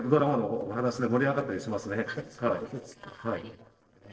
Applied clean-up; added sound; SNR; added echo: neural separator model SepFormer DNS4.